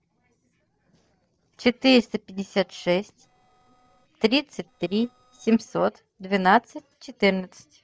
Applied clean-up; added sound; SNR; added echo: neural separator model SepFormer DNS4.